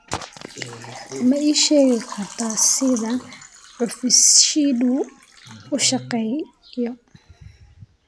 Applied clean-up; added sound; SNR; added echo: none; Water / Liquid; 20 dB; none.